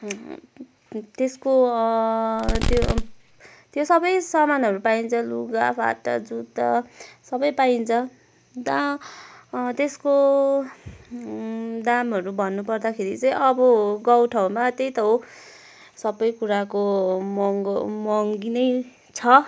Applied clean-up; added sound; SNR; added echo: none; Fireworks; 1 dB; none.